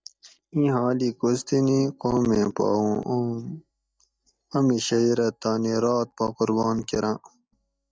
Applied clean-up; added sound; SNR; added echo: neural mask model DeepFilterNet 3.